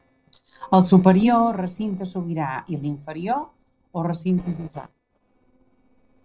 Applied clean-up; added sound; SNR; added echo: neural separator model SepFormer DNS4.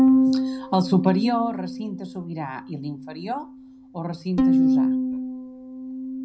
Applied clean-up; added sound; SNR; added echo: none; Bowed string instrument; -4 dB; reverberation time 0.4 s.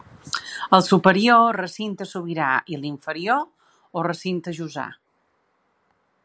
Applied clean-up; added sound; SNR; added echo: none; none; none; none.